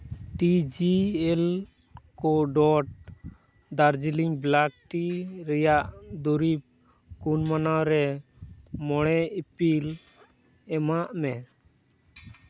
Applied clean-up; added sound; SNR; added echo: none; none; none; none.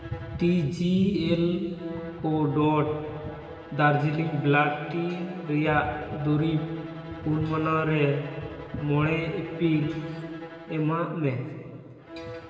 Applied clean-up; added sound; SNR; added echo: none; Bowed string instrument; 17 dB; reverberation time 2.6 s.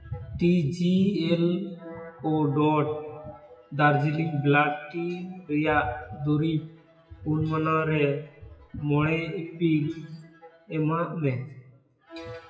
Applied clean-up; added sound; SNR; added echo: classical method WPE with log-MMSE.